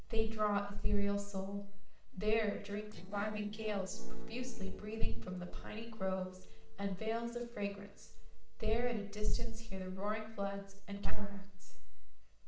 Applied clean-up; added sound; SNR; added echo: neural separator model SepFormer DNS4.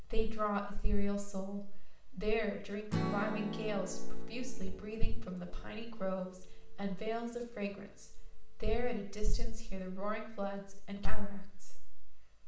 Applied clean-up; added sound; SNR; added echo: none; Strum; 19 dB; reverberation time 0.6 s.